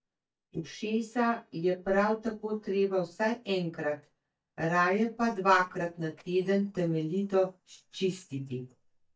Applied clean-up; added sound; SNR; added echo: neural mask model DeepFilterNet 3.